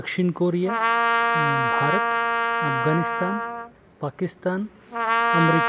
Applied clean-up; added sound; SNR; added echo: none; Trumpet; -3 dB; none.